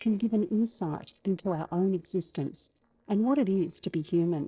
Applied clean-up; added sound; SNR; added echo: neural separator model SepFormer DNS4.